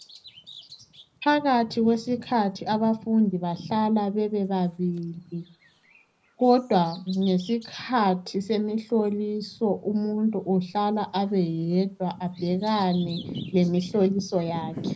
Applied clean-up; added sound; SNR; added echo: none; Bird vocalization, bird call, bird song; 17 dB; reverberation time 0.4 s.